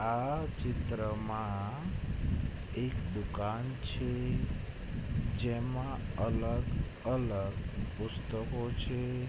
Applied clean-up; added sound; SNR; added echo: none; none; none; none.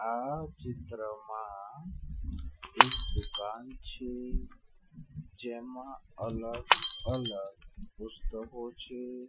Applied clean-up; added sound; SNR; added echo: classical method Wiener filter.